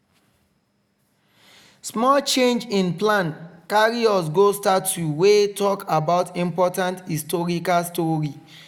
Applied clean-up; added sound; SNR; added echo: none; none; none; none.